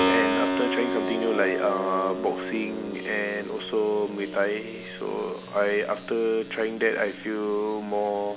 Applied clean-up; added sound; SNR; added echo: none; Keyboard (musical); 4 dB; none.